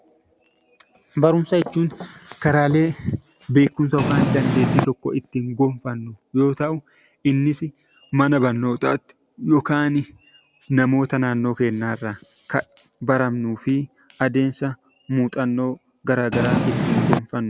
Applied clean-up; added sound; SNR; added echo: none; Purr; -2 dB; none.